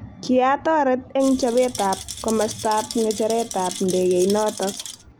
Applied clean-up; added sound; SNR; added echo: none; Rattle; 13 dB; none.